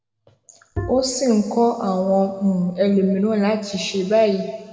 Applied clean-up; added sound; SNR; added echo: none; Bowed string instrument; 10 dB; reverberation time 1.7 s.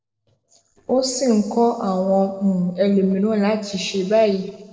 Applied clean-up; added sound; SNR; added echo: neural separator model SepFormer DNS4.